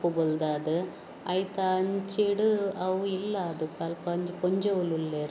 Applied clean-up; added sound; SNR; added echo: none; none; none; none.